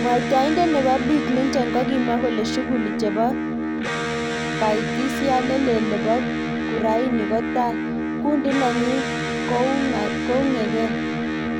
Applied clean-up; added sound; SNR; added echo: none; Electric guitar; 1 dB; none.